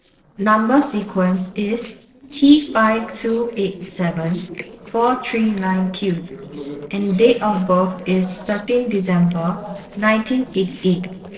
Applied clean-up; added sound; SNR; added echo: neural separator model SepFormer DNS4.